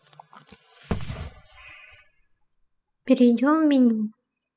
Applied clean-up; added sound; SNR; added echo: classical method spectral subtraction.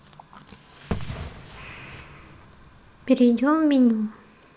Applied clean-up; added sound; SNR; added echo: none; Fireworks; 13 dB; none.